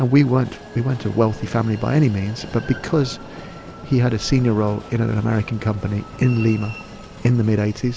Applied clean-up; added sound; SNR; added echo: none; Train; 16 dB; none.